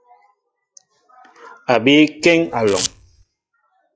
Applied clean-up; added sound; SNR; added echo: classical method log-MMSE.